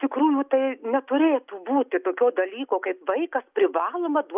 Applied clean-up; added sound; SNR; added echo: none; none; none; none.